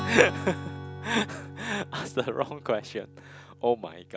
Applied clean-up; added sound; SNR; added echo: none; Strum; 10 dB; none.